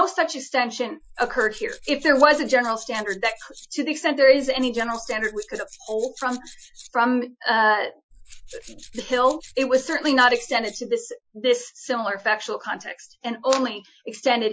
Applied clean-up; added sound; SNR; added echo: classical method Wiener filter.